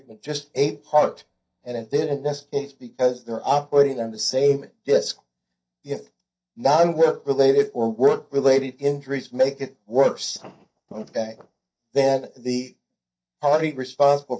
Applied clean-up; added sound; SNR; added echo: neural mask model DeepFilterNet 3.